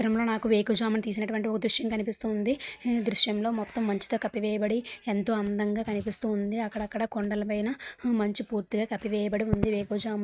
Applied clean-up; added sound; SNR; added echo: neural mask model RNNoise.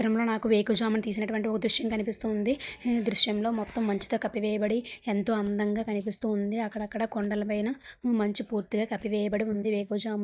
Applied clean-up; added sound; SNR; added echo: neural mask model DeepFilterNet 3.